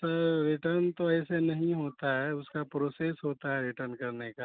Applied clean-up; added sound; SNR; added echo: none; none; none; none.